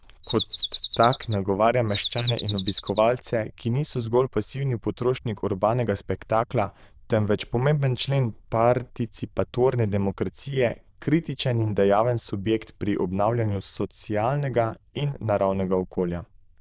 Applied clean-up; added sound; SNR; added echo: neural diffusion model UNIVERSE++.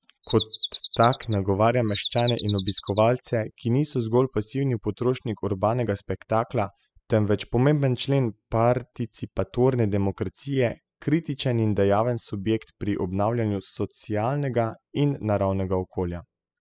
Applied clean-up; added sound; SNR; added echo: classical method spectral subtraction.